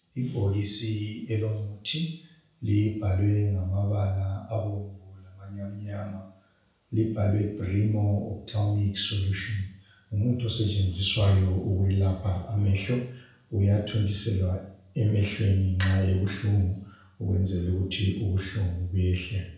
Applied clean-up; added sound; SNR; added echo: none; none; none; reverberation time 0.6 s.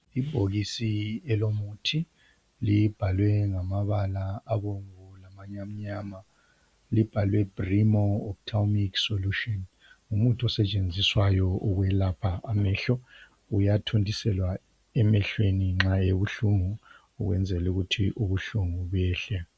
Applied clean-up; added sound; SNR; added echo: none; none; none; none.